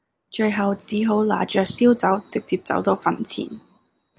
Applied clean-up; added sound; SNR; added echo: none; none; none; none.